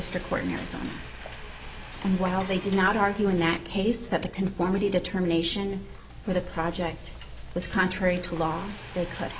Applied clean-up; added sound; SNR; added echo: none; Frying (food); 16 dB; none.